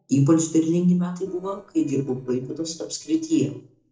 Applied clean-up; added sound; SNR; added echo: neural separator model SepFormer DNS4.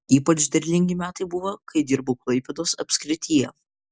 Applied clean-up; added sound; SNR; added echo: none; none; none; none.